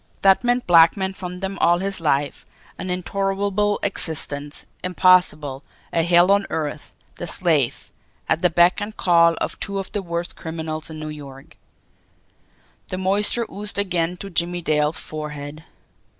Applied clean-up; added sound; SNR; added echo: none; none; none; none.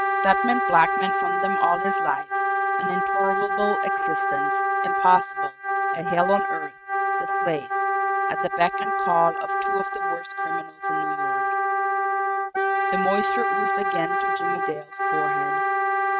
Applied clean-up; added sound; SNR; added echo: neural mask model RNNoise.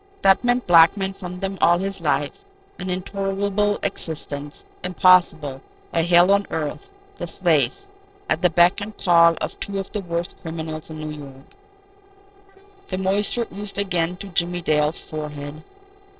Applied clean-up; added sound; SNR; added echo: neural separator model SepFormer DNS4.